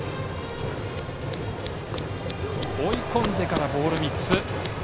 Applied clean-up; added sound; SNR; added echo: none; Scissors; 5 dB; none.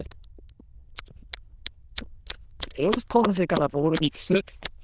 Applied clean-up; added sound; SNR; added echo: neural diffusion model UNIVERSE++.